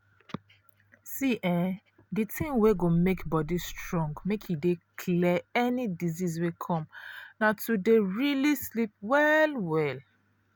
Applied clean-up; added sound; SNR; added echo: none; Wind; 15 dB; none.